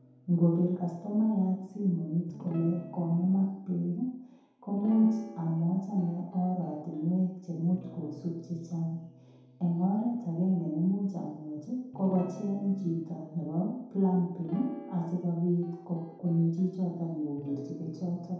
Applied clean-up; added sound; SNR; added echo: none; Guitar; 20 dB; reverberation time 0.8 s.